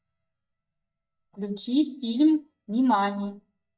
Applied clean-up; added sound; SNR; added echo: neural mask model DeepFilterNet 3.